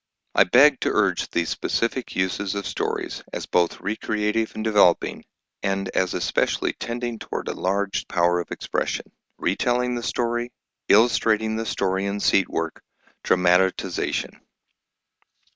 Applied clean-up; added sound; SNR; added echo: none; none; none; none.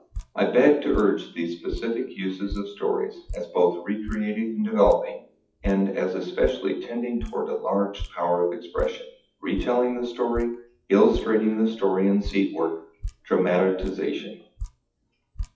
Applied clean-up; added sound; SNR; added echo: classical method WPE with log-MMSE.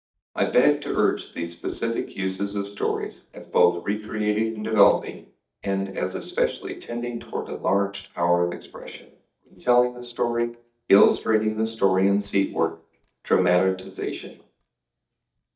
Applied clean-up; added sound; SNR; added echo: neural mask model DeepFilterNet 3.